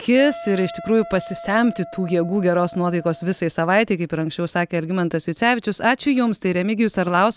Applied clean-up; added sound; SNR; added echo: none; Wind instrument, woodwind instrument; 16 dB; none.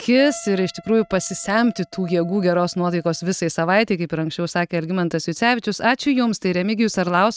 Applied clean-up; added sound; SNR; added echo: neural mask model RNNoise.